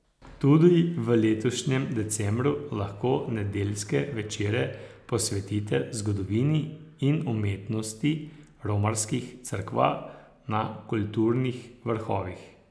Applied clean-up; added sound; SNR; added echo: none; none; none; none.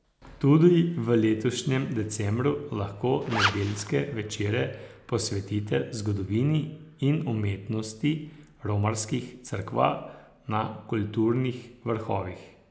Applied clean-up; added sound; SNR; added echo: none; Zipper (clothing); 2 dB; none.